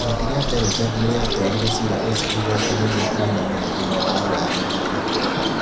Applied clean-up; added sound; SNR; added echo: none; Bird; -2 dB; reverberation time 0.3 s.